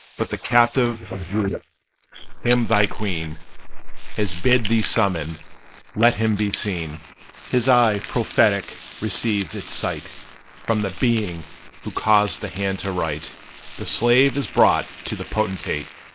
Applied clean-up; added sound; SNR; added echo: neural mask model Resemble Enhance denoiser.